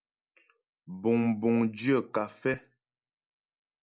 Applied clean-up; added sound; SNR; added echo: none; none; none; none.